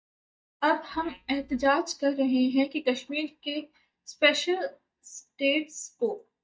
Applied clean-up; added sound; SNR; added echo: neural mask model DeepFilterNet 3.